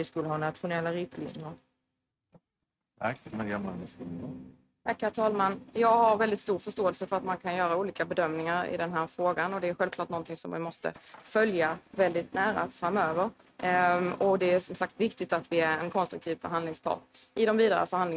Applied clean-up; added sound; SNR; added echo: neural mask model RNNoise.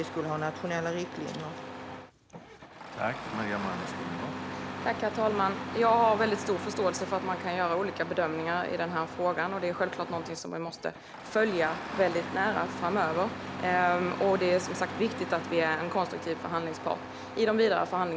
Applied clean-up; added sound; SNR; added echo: none; Engine starting; 8 dB; none.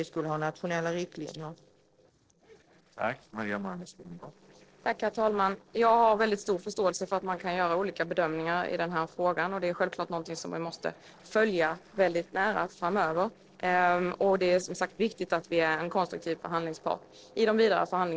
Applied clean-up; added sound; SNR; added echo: neural separator model SepFormer DNS4.